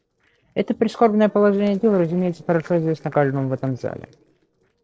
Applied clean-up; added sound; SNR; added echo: neural separator model SepFormer DNS4.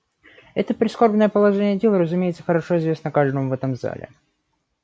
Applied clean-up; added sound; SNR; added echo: none; none; none; none.